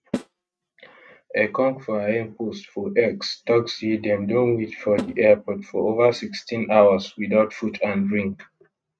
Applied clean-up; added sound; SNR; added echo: neural mask model RNNoise.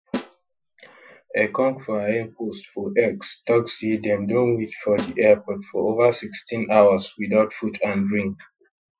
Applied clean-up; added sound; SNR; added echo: classical method Wiener filter.